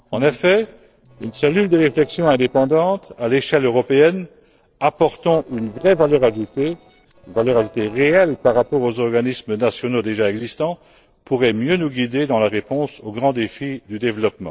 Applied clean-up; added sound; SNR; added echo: neural separator model SepFormer DNS4.